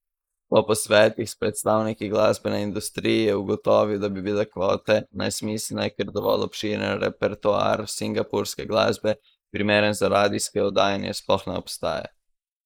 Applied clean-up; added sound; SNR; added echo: neural mask model Resemble Enhance denoiser.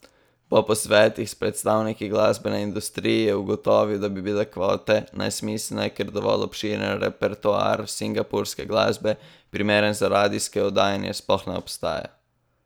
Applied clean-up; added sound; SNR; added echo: none; none; none; none.